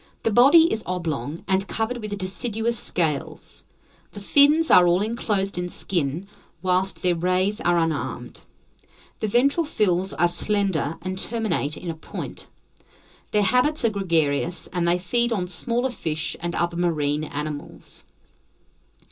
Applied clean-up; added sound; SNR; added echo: none; none; none; reverberation time 0.2 s.